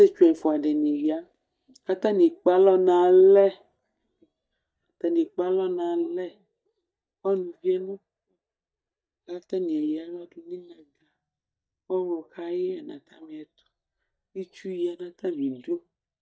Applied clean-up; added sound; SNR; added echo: neural mask model DeepFilterNet 3.